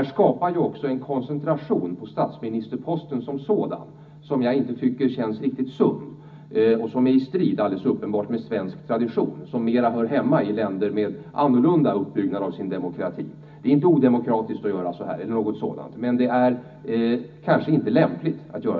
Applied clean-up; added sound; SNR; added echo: none; none; none; reverberation time 0.4 s.